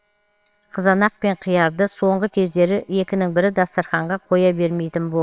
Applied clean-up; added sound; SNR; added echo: neural separator model SepFormer WHAMR!.